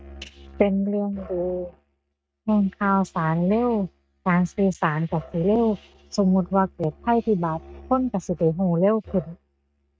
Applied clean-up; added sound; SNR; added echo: neural mask model RNNoise.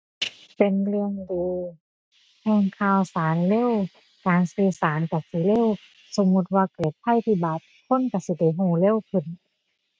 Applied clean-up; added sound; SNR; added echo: none; none; none; none.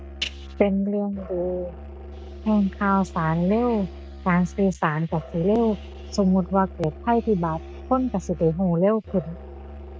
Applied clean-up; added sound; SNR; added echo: none; Musical instrument; 15 dB; none.